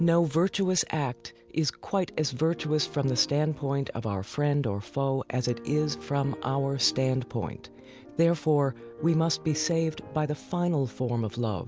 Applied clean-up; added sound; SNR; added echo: none; none; none; none.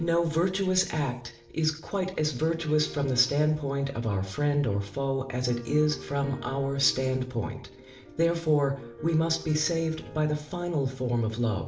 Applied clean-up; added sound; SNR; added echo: none; none; none; reverberation time 0.5 s.